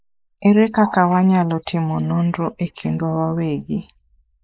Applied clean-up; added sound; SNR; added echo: neural mask model Resemble Enhance denoiser.